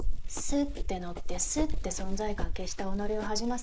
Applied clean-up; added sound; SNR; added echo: neural mask model Resemble Enhance denoiser.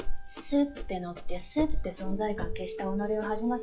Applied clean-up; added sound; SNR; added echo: classical method log-MMSE.